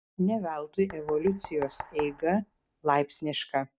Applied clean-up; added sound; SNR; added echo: none; Knock; 16 dB; none.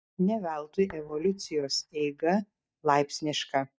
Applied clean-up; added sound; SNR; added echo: neural mask model DeepFilterNet 3.